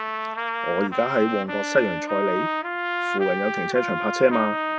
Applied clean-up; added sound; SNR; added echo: none; Trumpet; 2 dB; none.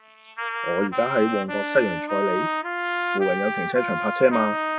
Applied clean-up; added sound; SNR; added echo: classical method log-MMSE.